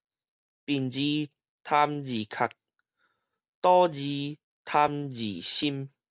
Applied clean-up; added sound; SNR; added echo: none; none; none; none.